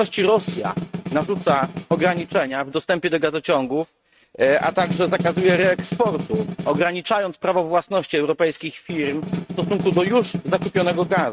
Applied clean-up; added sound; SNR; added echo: neural mask model RNNoise.